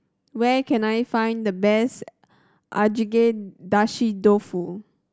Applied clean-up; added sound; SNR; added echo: none; none; none; none.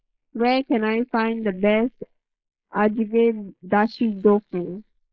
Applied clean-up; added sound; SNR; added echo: neural mask model Resemble Enhance denoiser.